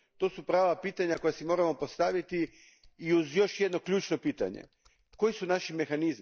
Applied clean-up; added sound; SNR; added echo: neural mask model DeepFilterNet 3.